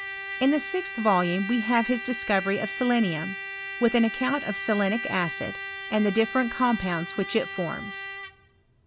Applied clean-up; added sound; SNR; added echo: none; Trumpet; 9 dB; none.